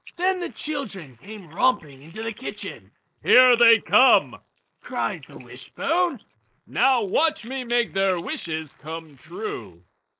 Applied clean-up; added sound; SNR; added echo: neural mask model Resemble Enhance denoiser.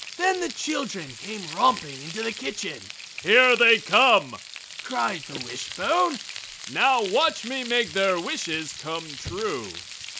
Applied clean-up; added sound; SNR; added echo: none; Frying (food); 13 dB; none.